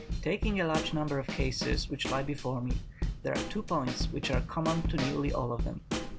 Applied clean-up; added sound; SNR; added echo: none; Snare drum / Drum kit; 2 dB; none.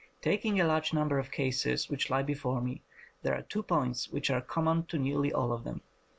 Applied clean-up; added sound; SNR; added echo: none; none; none; none.